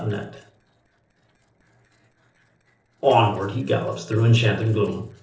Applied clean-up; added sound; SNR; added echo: neural separator model SepFormer DNS4.